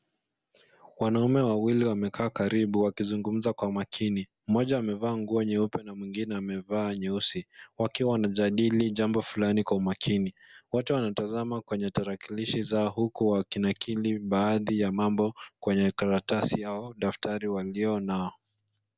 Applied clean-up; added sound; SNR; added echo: none; none; none; none.